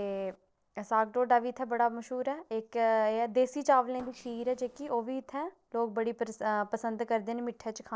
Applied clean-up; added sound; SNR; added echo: neural separator model SepFormer DNS4.